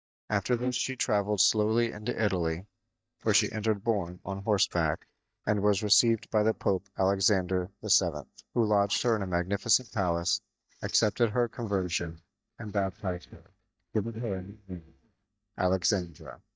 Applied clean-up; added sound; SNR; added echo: neural mask model DeepFilterNet 3.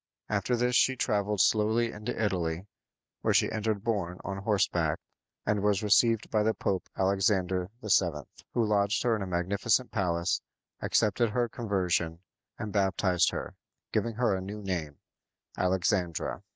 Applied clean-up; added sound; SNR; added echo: none; none; none; none.